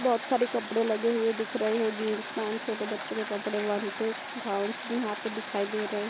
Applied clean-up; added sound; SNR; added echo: none; Water; 4 dB; none.